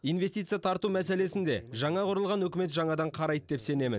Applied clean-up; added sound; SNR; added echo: none; none; none; none.